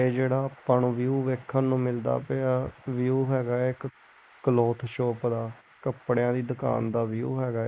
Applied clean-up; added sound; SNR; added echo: neural mask model Resemble Enhance denoiser.